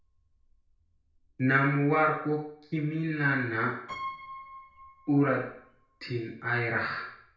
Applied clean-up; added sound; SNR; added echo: none; Piano; 19 dB; reverberation time 0.5 s.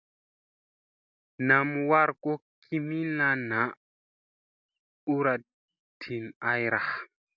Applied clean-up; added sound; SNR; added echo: none; none; none; none.